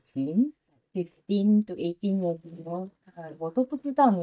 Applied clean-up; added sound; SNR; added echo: neural mask model DeepFilterNet 3.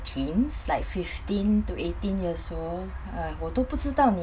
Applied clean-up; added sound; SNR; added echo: none; none; none; none.